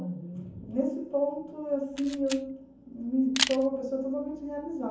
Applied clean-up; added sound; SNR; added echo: none; Camera; 6 dB; reverberation time 0.7 s.